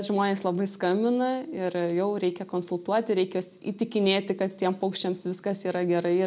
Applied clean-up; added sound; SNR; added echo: none; none; none; none.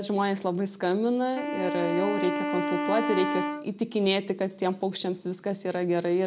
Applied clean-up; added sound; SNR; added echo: none; Wind instrument, woodwind instrument; 3 dB; none.